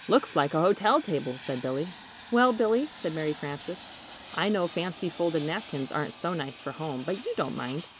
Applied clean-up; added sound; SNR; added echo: none; Fixed-wing aircraft, airplane; 16 dB; none.